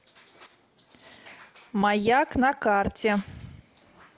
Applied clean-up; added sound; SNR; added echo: none; none; none; none.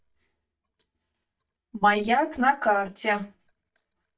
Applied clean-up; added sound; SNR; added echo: neural mask model DeepFilterNet 3.